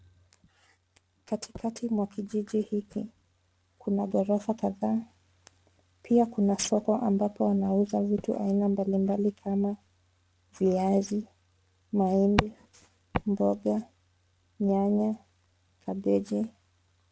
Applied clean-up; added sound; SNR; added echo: none; none; none; none.